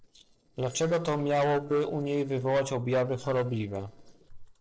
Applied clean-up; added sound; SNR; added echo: neural separator model SepFormer DNS4.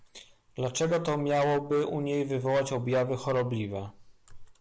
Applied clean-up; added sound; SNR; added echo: none; none; none; none.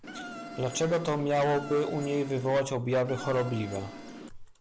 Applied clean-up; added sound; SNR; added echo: none; Insect; 12 dB; none.